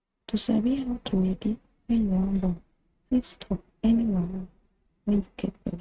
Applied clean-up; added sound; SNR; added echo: neural mask model RNNoise.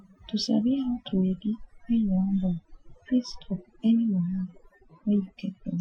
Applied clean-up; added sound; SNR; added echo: classical method Wiener filter.